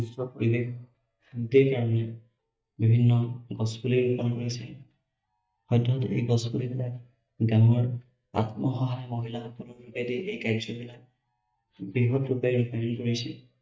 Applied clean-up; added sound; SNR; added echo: neural mask model DeepFilterNet 3.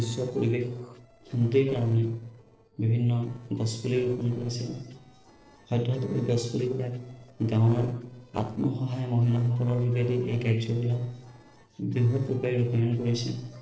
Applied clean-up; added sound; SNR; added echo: neural separator model SepFormer DNS4.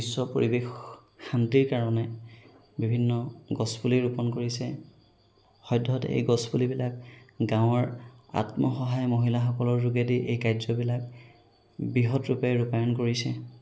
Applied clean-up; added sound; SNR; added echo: none; none; none; none.